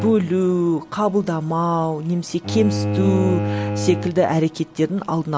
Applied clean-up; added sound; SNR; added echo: none; Bowed string instrument; 7 dB; none.